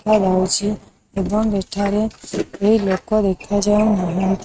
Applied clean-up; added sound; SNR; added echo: neural mask model RNNoise.